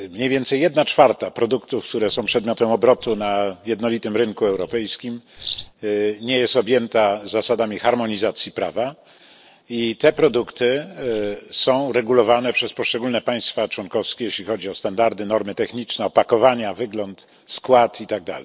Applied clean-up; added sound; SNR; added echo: neural separator model SepFormer DNS4.